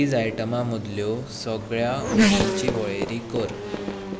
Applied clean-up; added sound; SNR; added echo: none; Race car, auto racing / Accelerating, revving, vroom; -1 dB; none.